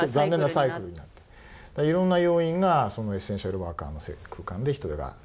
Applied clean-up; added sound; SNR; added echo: none; none; none; none.